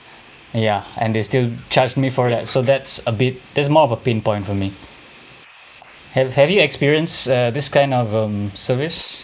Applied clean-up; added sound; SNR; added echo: neural mask model Resemble Enhance denoiser.